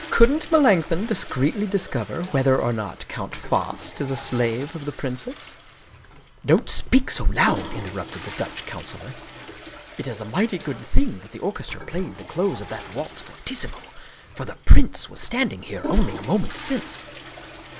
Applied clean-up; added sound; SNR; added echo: none; Toilet flush / Water; 16 dB; none.